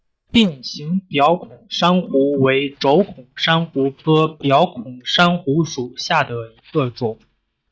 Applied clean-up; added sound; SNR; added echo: neural mask model DeepFilterNet 3.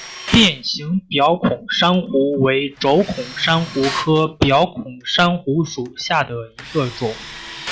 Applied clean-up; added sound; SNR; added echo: none; Tools; 16 dB; none.